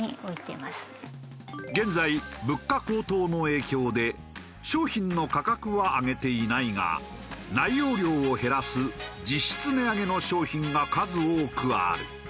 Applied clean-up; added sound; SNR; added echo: none; none; none; none.